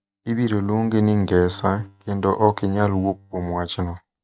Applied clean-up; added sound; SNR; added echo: neural mask model DeepFilterNet 3.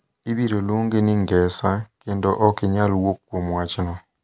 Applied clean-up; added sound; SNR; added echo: none; none; none; none.